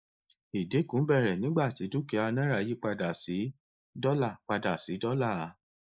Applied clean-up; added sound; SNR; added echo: neural mask model Resemble Enhance denoiser.